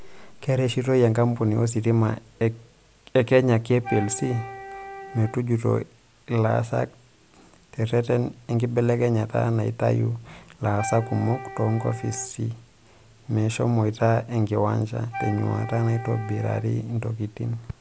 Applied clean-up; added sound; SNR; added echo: none; Wind instrument, woodwind instrument; 14 dB; none.